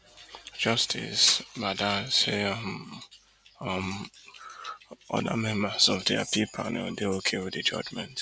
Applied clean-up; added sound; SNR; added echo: none; none; none; none.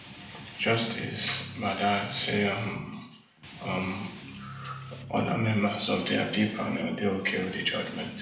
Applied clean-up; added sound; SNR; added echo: none; Guitar; 15 dB; reverberation time 0.7 s.